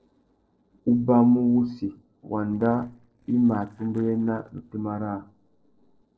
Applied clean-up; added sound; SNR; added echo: neural separator model SepFormer DNS4.